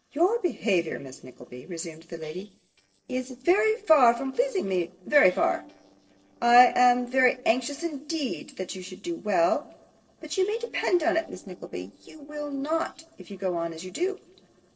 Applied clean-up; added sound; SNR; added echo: neural separator model SepFormer DNS4.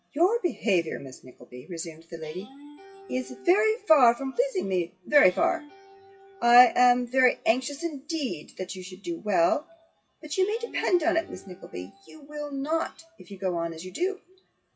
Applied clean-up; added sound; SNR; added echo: classical method WPE with log-MMSE.